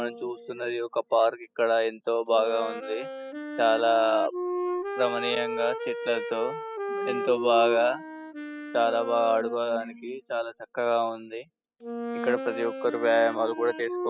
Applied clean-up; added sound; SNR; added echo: classical method spectral subtraction.